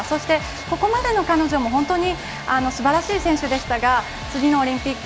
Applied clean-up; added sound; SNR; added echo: none; Domestic sounds, home sounds; 14 dB; none.